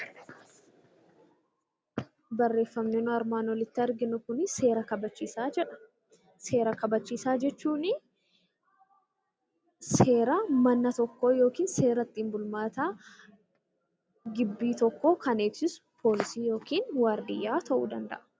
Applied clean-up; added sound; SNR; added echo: none; none; none; none.